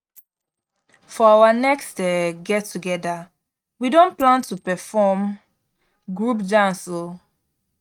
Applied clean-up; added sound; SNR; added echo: neural mask model RNNoise.